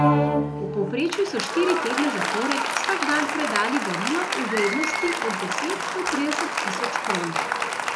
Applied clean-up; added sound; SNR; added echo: none; Applause; -2 dB; none.